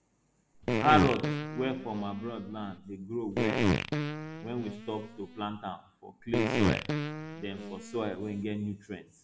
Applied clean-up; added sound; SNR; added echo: none; Fart; -2 dB; none.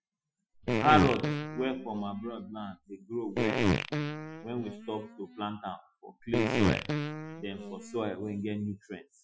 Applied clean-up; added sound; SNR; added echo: classical method Wiener filter.